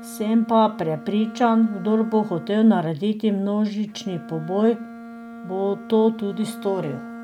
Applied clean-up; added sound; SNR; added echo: none; Bowed string instrument; 15 dB; none.